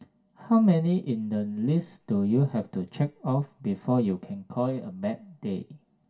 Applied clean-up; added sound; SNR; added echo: none; none; none; reverberation time 0.1 s.